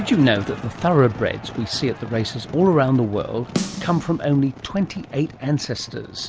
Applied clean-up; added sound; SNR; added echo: none; Snare drum; 11 dB; none.